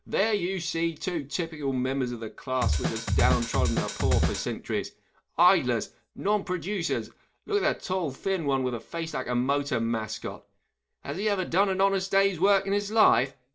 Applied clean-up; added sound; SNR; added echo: none; Drum kit; -2 dB; reverberation time 0.2 s.